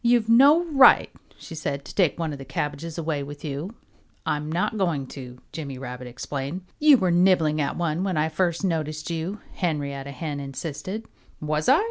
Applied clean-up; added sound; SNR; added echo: none; none; none; none.